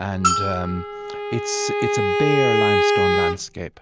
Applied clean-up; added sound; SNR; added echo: none; Bowed string instrument + Bell; -5 dB; none.